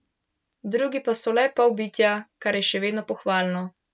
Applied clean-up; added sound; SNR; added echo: none; none; none; none.